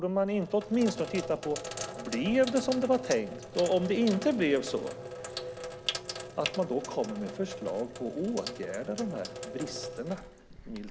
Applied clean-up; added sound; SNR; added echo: none; Sink (filling or washing); 9 dB; none.